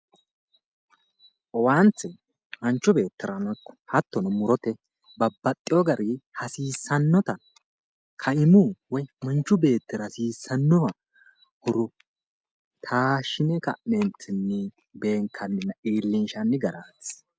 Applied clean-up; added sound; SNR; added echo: none; none; none; none.